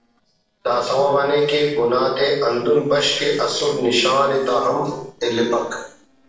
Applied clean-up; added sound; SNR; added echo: neural separator model SepFormer DNS4.